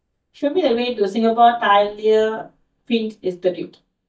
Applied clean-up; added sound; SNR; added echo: neural mask model DeepFilterNet 3.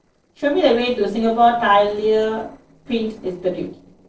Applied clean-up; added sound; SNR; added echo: neural separator model SepFormer DNS4.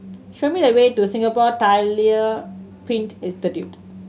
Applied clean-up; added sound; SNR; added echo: none; none; none; none.